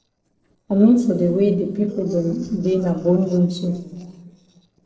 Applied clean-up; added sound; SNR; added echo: neural separator model SepFormer DNS4.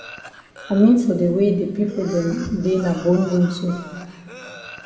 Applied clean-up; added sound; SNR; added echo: none; Cough; 18 dB; reverberation time 1.6 s.